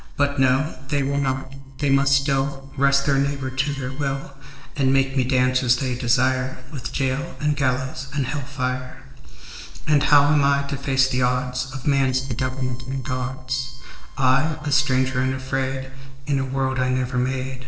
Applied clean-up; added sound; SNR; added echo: neural separator model SepFormer DNS4.